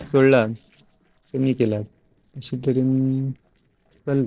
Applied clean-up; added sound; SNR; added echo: neural separator model SepFormer DNS4.